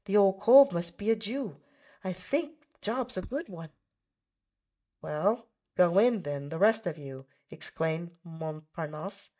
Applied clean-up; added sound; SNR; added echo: neural mask model DeepFilterNet 3.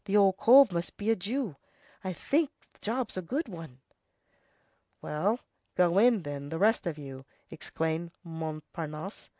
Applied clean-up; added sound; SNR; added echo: none; none; none; none.